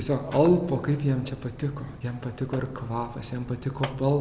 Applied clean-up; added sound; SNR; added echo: none; Mechanisms; 15 dB; none.